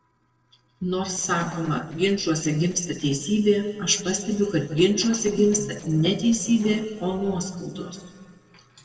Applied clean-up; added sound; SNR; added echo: neural separator model SepFormer DNS4.